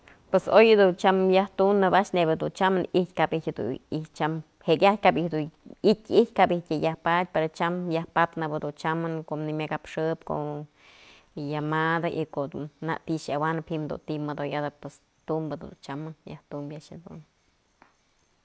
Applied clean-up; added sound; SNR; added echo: none; none; none; none.